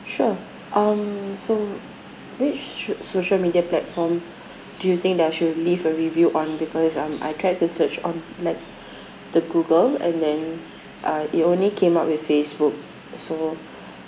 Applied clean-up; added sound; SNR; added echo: none; none; none; none.